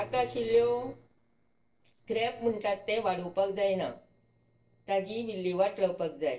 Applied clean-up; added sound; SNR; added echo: neural separator model SepFormer DNS4.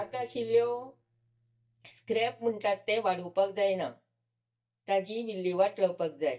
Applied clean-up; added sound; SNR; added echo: neural mask model DeepFilterNet 3.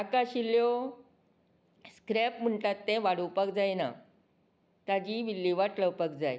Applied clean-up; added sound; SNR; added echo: none; none; none; none.